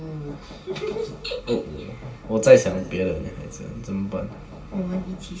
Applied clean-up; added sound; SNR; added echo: none; Knock; 17 dB; reverberation time 2.0 s.